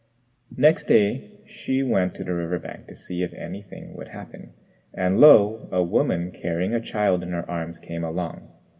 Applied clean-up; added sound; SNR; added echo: none; none; none; reverberation time 1.9 s.